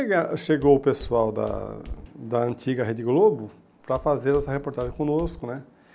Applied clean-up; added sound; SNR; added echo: none; Walk, footsteps; 15 dB; none.